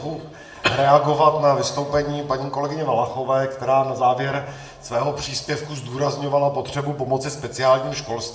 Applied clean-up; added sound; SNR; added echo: none; none; none; reverberation time 0.8 s.